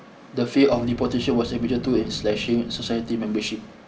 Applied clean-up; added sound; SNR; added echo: none; Boom; 14 dB; none.